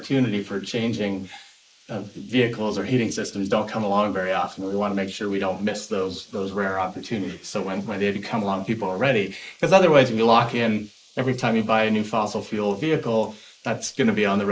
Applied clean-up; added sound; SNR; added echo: neural mask model Resemble Enhance denoiser.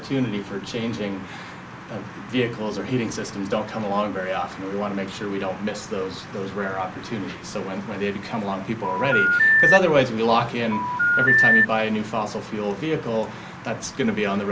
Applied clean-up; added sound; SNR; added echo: none; Telephone; -4 dB; none.